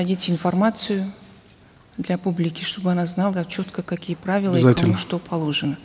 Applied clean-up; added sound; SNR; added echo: none; none; none; none.